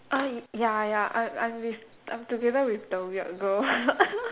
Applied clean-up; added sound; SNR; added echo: none; Clapping; 16 dB; none.